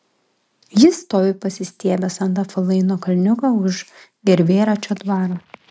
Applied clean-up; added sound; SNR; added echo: none; none; none; none.